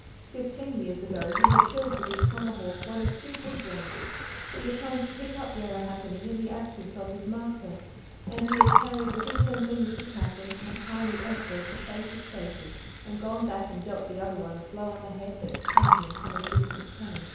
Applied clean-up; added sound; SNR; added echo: none; Gurgling; -4 dB; reverberation time 0.9 s.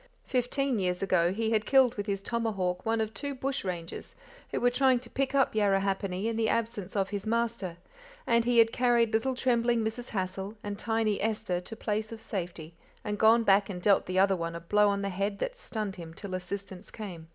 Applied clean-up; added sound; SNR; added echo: none; none; none; none.